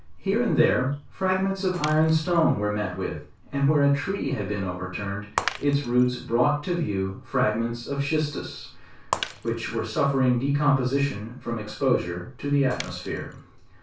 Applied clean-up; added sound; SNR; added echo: none; Shatter; 16 dB; reverberation time 0.3 s.